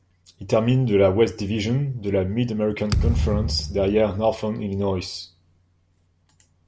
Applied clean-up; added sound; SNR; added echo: none; Thump, thud; 4 dB; none.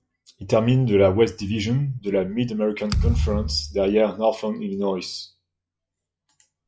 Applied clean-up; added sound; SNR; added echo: classical method log-MMSE.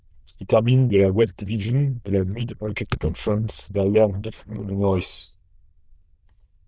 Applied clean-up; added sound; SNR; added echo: neural diffusion model UNIVERSE++.